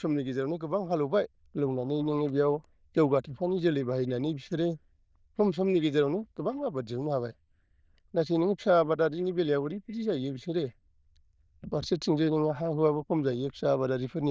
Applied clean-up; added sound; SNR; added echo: neural diffusion model UNIVERSE++.